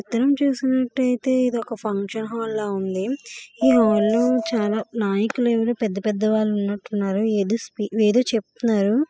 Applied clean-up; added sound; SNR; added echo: classical method spectral subtraction.